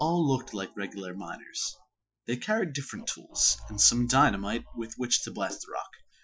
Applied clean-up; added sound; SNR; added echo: classical method Wiener filter.